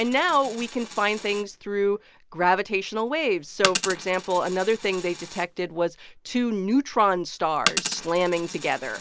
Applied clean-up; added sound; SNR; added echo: none; Coin (dropping); 10 dB; none.